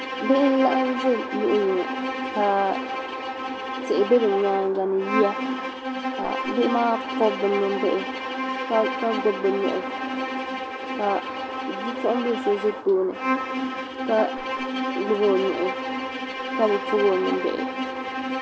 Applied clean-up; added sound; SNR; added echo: none; Bowed string instrument; 4 dB; none.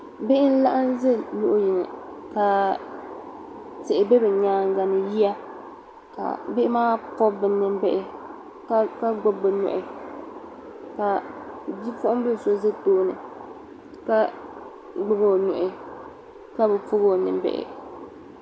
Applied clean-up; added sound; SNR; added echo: none; none; none; none.